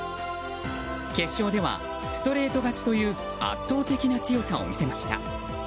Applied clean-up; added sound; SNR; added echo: none; none; none; none.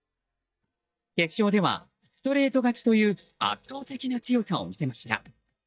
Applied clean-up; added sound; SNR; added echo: neural mask model DeepFilterNet 3.